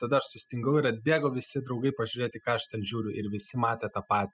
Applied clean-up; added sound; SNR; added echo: classical method spectral subtraction.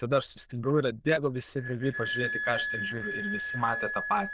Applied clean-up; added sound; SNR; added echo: neural diffusion model UNIVERSE++.